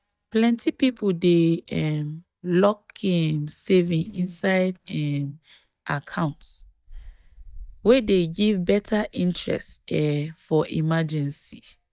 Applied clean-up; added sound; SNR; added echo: neural mask model DeepFilterNet 3.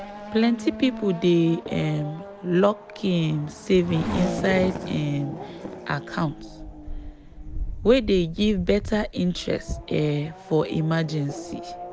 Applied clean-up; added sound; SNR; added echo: none; Race car, auto racing / Accelerating, revving, vroom; 10 dB; none.